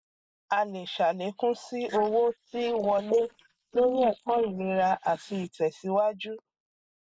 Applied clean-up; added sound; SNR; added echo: neural mask model Resemble Enhance denoiser.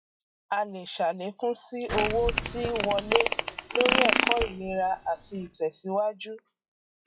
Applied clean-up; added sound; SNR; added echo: classical method log-MMSE.